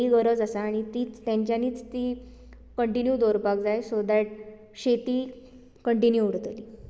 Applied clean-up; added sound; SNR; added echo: none; none; none; none.